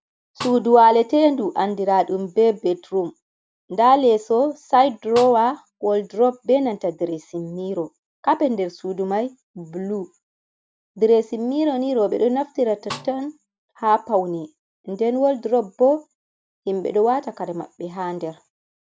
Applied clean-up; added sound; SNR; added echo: none; Snare drum; 16 dB; none.